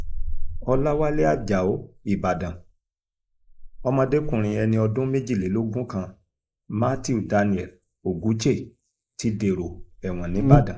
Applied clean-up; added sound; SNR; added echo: neural mask model Resemble Enhance denoiser.